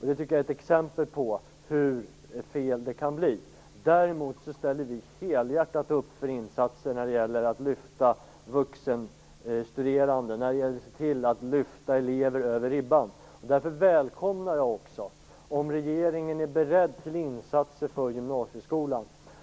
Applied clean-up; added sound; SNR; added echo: none; none; none; none.